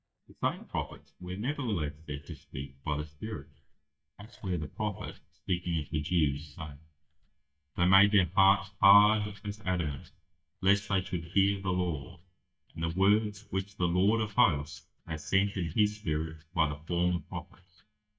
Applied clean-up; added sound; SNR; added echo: neural mask model DeepFilterNet 3.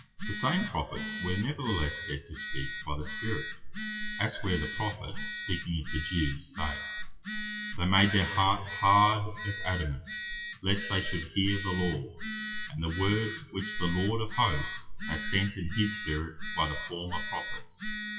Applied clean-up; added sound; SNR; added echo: classical method WPE with log-MMSE.